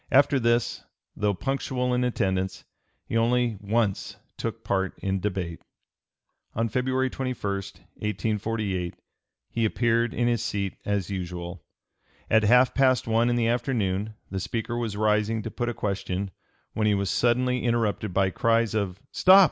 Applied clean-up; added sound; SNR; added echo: none; none; none; none.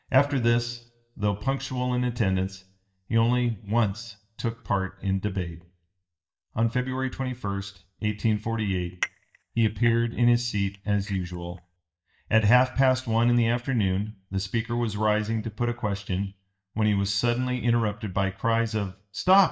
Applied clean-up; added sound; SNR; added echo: neural mask model DeepFilterNet 3.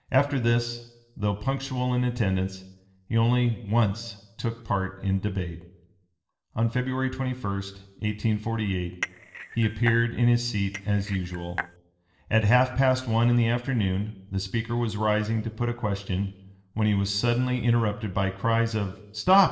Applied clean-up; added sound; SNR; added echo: neural separator model SepFormer DNS4.